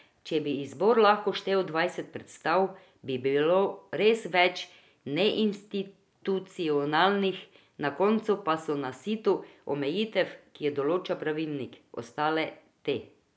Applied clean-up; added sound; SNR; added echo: none; none; none; none.